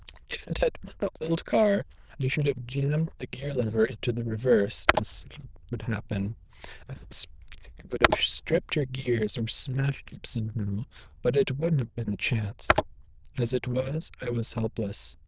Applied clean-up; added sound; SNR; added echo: neural diffusion model UNIVERSE++.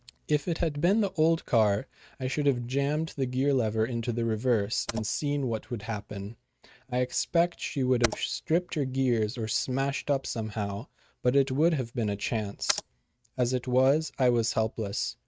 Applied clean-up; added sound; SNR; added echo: neural mask model RNNoise.